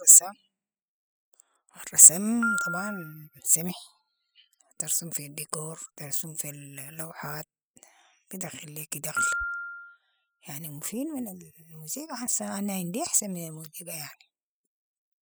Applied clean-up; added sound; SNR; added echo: classical method spectral subtraction.